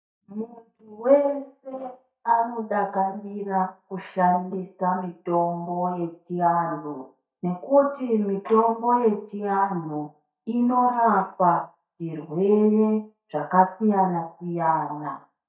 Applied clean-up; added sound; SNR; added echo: neural mask model DeepFilterNet 3.